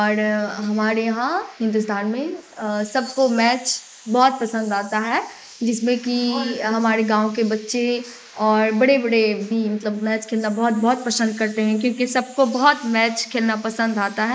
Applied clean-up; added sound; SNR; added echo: neural mask model Resemble Enhance denoiser.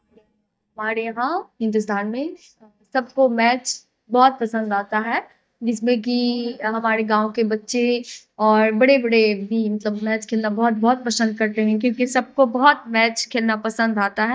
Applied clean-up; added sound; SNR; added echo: neural mask model DeepFilterNet 3.